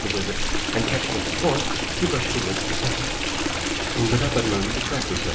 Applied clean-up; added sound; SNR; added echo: none; Stream; -2 dB; reverberation time 0.7 s.